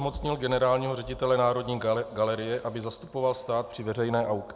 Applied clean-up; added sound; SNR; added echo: none; none; none; none.